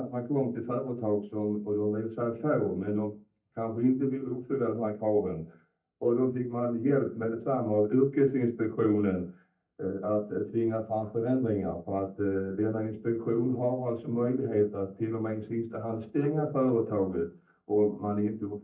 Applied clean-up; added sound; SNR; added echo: neural mask model DeepFilterNet 3.